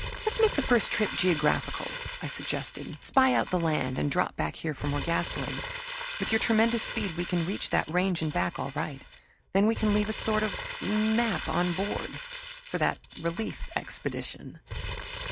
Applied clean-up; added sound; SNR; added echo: none; Crumpling, crinkling; 8 dB; none.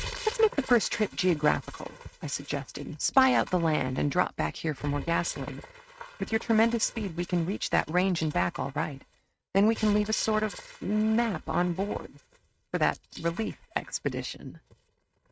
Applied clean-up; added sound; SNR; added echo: neural mask model RNNoise.